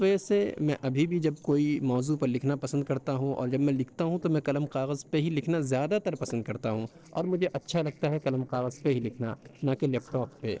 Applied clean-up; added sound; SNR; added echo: neural separator model SepFormer DNS4.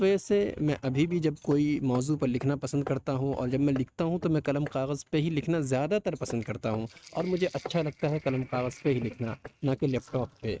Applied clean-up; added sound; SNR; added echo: neural mask model RNNoise.